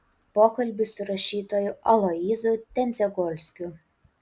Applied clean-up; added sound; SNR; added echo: none; none; none; none.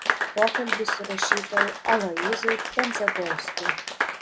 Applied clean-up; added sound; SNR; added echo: none; Applause / Clapping; -3 dB; none.